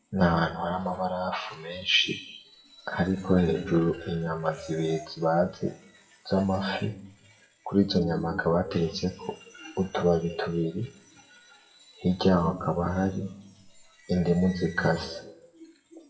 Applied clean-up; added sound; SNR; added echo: classical method WPE with log-MMSE.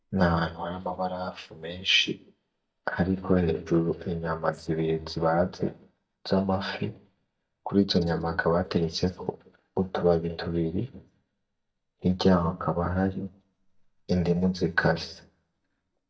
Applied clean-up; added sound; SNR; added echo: neural mask model DeepFilterNet 3.